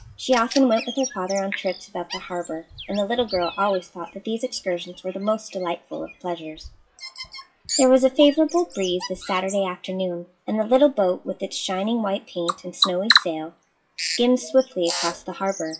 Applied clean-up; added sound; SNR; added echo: classical method WPE with log-MMSE.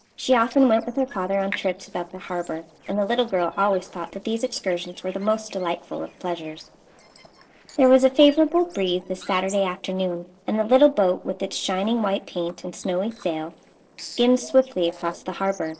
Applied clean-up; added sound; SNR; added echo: neural separator model SepFormer DNS4.